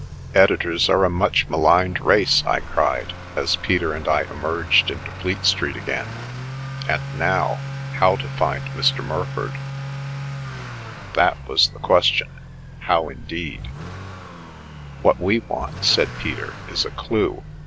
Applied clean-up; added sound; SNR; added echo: none; Accelerating, revving, vroom / Motor vehicle (road); 10 dB; none.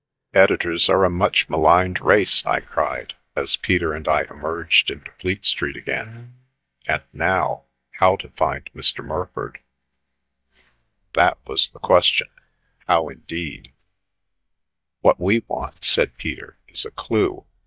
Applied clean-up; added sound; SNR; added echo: neural mask model DeepFilterNet 3.